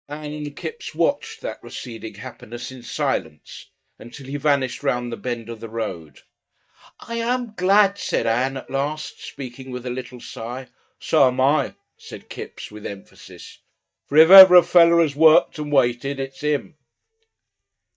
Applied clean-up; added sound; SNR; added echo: neural mask model DeepFilterNet 3.